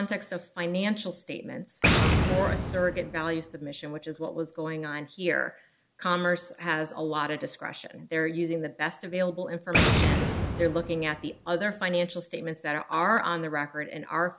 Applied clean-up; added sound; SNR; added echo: none; Boom; -1 dB; none.